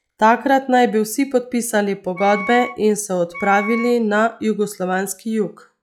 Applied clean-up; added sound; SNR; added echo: classical method log-MMSE.